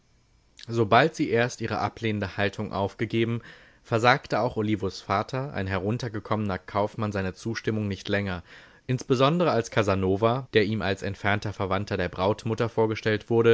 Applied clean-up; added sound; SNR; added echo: none; none; none; none.